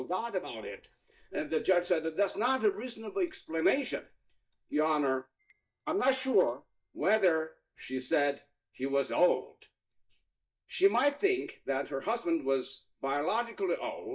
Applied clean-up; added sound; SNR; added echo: neural mask model DeepFilterNet 3.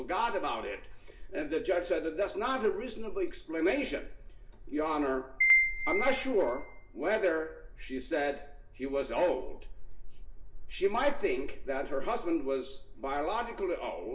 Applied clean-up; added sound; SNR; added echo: none; Piano; -1 dB; reverberation time 0.2 s.